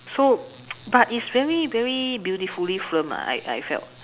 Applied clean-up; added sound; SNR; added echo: none; none; none; none.